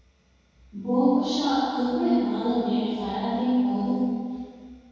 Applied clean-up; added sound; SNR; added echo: none; none; none; reverberation time 1.9 s.